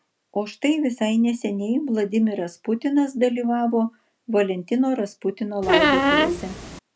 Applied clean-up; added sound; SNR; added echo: none; Squeak; -3 dB; none.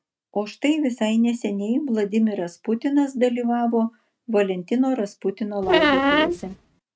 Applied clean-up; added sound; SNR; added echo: neural mask model RNNoise.